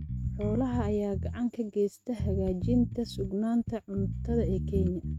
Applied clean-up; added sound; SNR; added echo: neural mask model RNNoise.